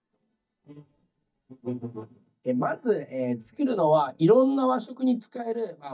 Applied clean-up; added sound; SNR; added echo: neural mask model DeepFilterNet 3.